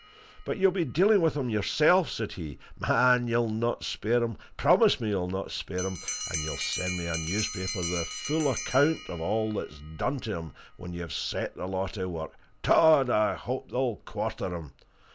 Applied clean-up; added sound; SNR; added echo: none; Bell; 14 dB; none.